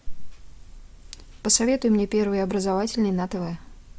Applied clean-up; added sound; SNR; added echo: none; none; none; none.